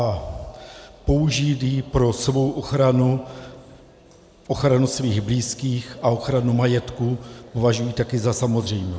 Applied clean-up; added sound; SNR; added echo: none; none; none; none.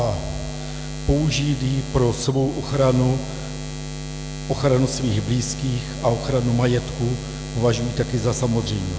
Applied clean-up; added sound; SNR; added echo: none; Buzz; 8 dB; none.